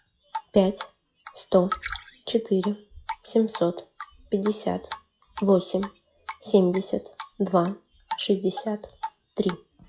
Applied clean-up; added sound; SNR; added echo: classical method log-MMSE.